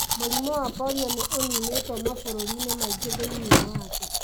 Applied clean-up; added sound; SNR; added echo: none; Domestic sounds, home sounds + Drawer open or close / Wood; -4 dB; none.